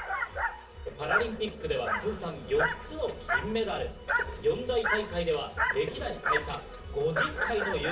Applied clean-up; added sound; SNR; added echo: none; Dog; 1 dB; reverberation time 0.3 s.